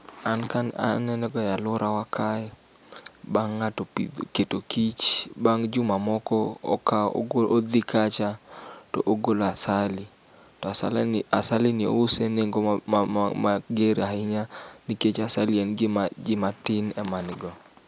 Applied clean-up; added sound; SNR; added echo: none; none; none; none.